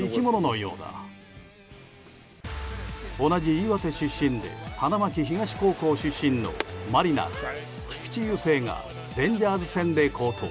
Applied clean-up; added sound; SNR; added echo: none; none; none; none.